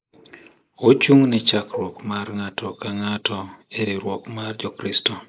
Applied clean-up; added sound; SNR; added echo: neural mask model Resemble Enhance denoiser.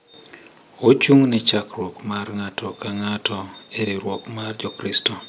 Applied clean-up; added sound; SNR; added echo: none; none; none; none.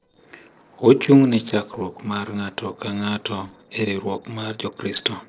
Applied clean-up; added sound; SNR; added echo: neural separator model SepFormer DNS4.